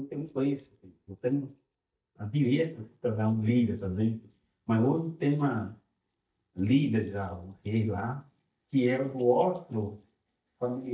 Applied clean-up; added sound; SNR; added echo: neural mask model DeepFilterNet 3.